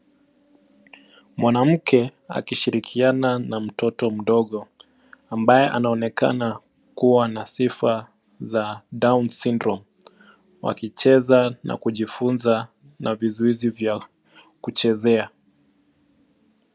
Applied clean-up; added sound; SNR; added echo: none; none; none; none.